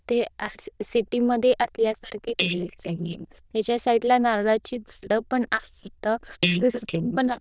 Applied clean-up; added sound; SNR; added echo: neural diffusion model UNIVERSE++.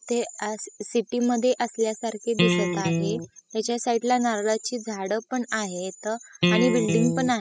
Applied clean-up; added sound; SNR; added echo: classical method spectral subtraction.